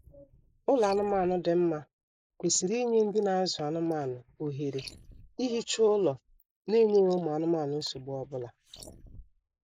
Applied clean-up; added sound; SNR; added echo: neural mask model Resemble Enhance denoiser.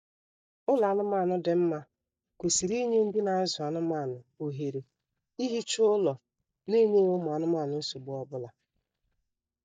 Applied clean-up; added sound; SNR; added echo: neural mask model DeepFilterNet 3.